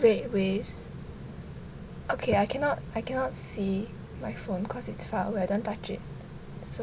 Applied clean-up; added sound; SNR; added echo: none; none; none; none.